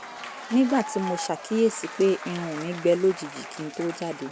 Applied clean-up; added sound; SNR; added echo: none; Applause / Crowd / Cheering; 12 dB; none.